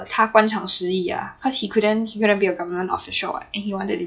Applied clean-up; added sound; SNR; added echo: classical method log-MMSE.